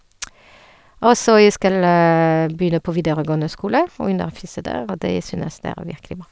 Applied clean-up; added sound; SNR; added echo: none; none; none; none.